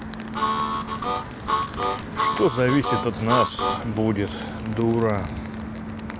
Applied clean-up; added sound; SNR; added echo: none; Harmonica; 1 dB; none.